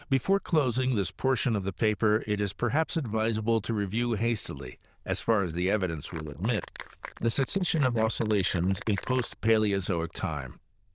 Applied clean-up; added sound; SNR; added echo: neural diffusion model UNIVERSE++.